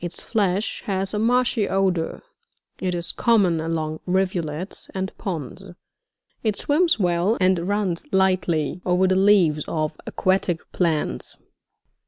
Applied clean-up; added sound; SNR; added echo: none; none; none; none.